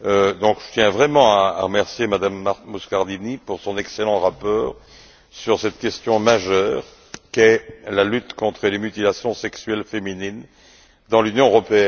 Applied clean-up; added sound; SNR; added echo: none; none; none; none.